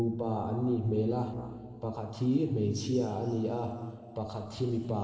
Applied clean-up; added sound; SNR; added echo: neural separator model SepFormer DNS4.